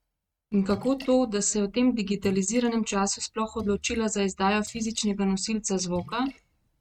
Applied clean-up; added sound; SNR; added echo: neural mask model RNNoise.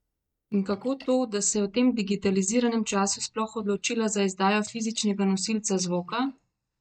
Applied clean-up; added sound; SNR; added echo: neural mask model DeepFilterNet 3.